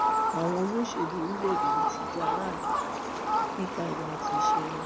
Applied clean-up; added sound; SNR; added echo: none; Fowl; -5 dB; none.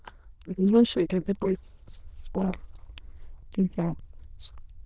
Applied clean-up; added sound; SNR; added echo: neural diffusion model UNIVERSE++.